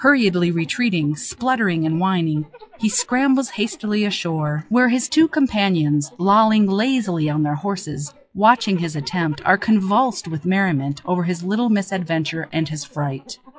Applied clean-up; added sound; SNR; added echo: classical method log-MMSE.